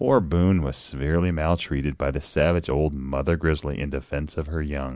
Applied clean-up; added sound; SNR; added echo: none; none; none; none.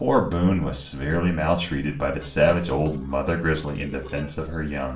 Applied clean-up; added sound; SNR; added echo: neural separator model SepFormer DNS4.